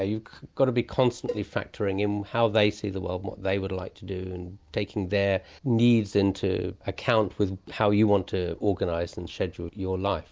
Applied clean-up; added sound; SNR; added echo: none; Cowbell; 14 dB; none.